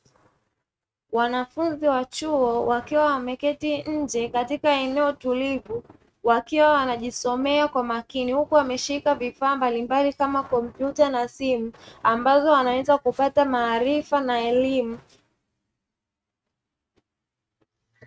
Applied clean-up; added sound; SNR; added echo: neural mask model RNNoise.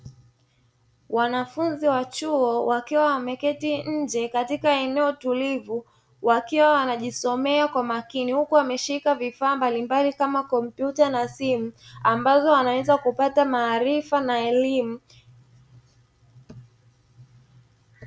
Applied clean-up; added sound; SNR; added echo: none; none; none; none.